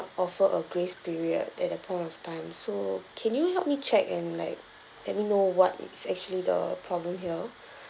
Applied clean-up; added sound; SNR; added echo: none; none; none; none.